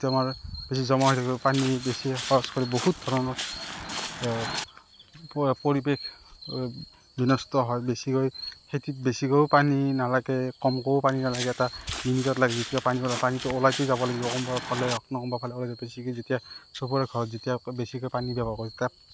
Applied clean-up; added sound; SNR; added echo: none; Walk, footsteps; 9 dB; none.